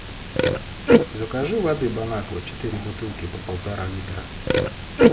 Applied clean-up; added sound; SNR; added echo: none; Burping, eructation; -5 dB; reverberation time 0.9 s.